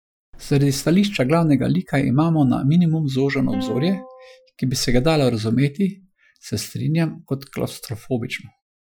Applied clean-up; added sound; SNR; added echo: classical method Wiener filter.